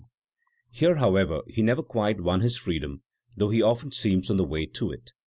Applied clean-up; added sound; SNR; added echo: none; none; none; none.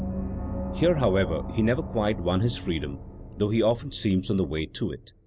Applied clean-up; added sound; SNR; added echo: none; Gong; 8 dB; none.